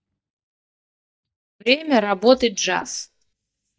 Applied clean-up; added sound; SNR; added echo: neural mask model DeepFilterNet 3.